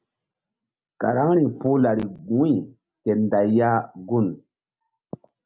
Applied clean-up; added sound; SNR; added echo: none; none; none; none.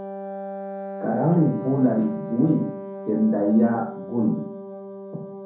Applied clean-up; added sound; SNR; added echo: none; Wind instrument, woodwind instrument; 10 dB; reverberation time 0.6 s.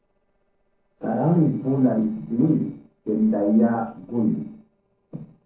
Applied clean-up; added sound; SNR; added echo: neural separator model SepFormer DNS4.